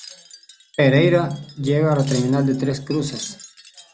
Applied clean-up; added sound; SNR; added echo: none; Wind chime; 20 dB; none.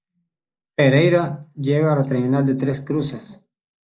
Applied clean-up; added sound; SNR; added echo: neural mask model Resemble Enhance denoiser.